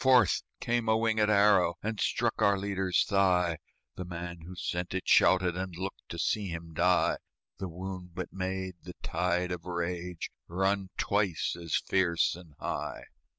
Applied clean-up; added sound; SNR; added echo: none; none; none; none.